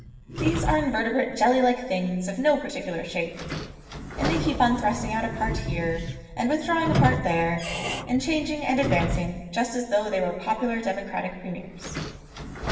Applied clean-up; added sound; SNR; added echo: none; Squeak / Sliding door; 6 dB; reverberation time 1.2 s.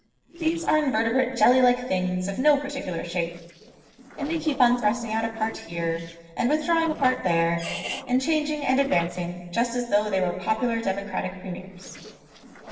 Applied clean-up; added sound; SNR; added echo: neural separator model SepFormer DNS4.